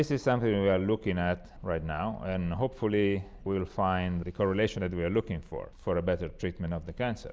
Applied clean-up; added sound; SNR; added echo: none; none; none; none.